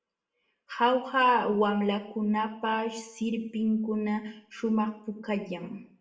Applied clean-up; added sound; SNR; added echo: none; none; none; reverberation time 0.5 s.